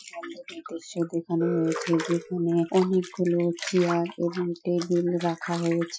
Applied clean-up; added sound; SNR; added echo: classical method Wiener filter.